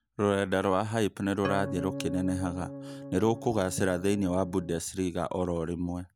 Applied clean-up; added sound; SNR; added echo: none; Organ; 10 dB; none.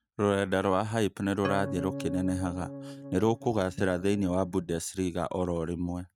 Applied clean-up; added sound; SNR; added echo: neural mask model RNNoise.